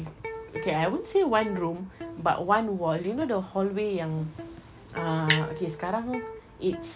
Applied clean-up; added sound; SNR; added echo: none; Electric guitar; 12 dB; none.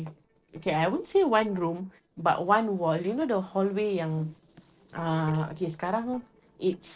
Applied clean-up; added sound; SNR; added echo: neural separator model SepFormer DNS4.